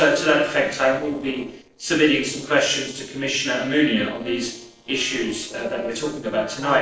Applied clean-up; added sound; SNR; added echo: neural separator model SepFormer DNS4.